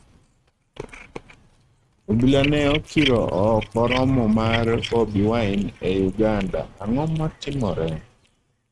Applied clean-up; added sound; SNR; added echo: neural mask model RNNoise.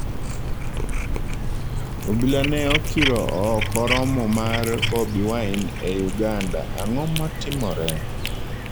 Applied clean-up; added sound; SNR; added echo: none; Cat; 0 dB; none.